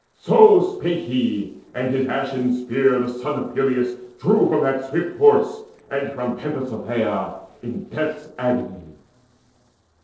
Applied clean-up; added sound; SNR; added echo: neural separator model SepFormer DNS4.